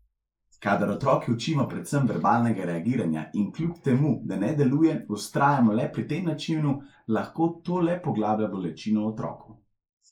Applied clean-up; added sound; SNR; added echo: neural mask model Resemble Enhance denoiser.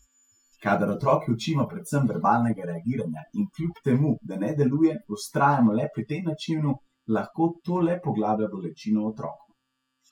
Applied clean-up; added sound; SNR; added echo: classical method spectral subtraction.